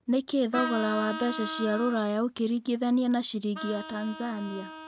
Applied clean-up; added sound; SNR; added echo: neural mask model RNNoise.